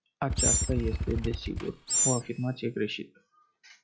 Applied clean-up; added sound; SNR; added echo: none; Animal + Motorcycle / Engine; -4 dB; none.